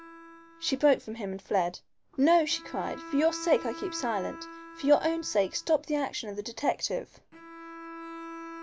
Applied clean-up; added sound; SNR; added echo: none; Bowed string instrument; 16 dB; none.